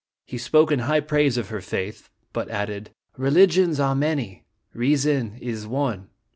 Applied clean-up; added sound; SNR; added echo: none; none; none; none.